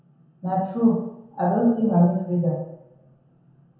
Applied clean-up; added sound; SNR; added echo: none; none; none; reverberation time 0.9 s.